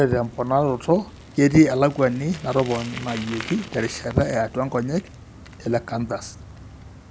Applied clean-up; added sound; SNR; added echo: none; Bicycle; 17 dB; none.